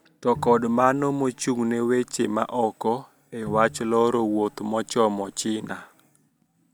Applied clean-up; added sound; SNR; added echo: none; Bowed string instrument; 20 dB; none.